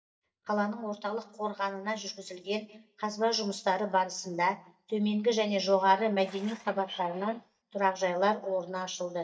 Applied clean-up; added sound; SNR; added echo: neural mask model DeepFilterNet 3.